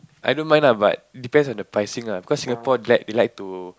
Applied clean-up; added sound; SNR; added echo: none; Brass instrument; 18 dB; none.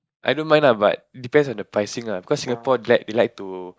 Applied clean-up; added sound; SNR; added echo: neural mask model DeepFilterNet 3.